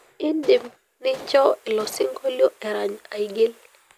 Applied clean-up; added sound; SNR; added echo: none; Gunshot, gunfire; 18 dB; none.